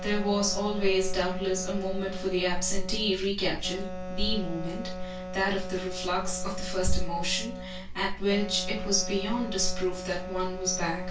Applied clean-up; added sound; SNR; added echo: none; Wind instrument, woodwind instrument; 11 dB; reverberation time 0.3 s.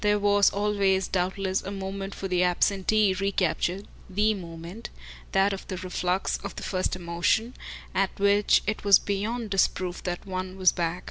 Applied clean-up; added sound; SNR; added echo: none; none; none; none.